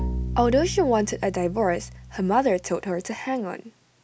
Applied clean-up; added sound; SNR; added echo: none; Bowed string instrument; 10 dB; none.